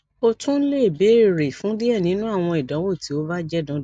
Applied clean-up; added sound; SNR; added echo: none; none; none; none.